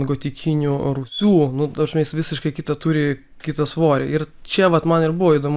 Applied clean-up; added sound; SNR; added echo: none; none; none; none.